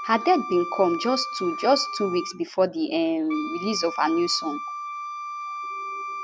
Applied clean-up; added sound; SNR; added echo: none; Wind instrument, woodwind instrument; 8 dB; none.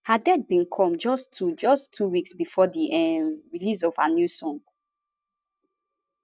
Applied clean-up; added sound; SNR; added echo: neural mask model DeepFilterNet 3.